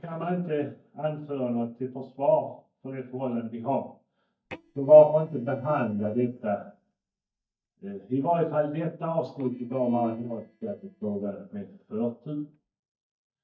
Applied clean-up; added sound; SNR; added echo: neural mask model DeepFilterNet 3.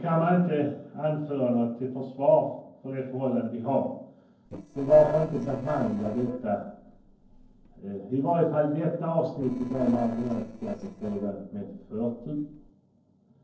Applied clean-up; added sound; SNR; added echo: neural separator model SepFormer DNS4.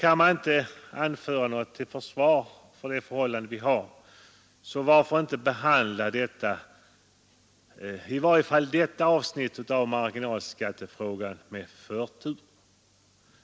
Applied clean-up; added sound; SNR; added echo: none; none; none; none.